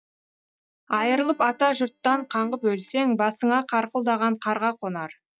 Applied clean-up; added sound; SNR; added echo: neural mask model DeepFilterNet 3.